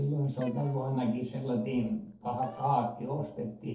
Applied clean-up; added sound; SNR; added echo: neural separator model SepFormer DNS4.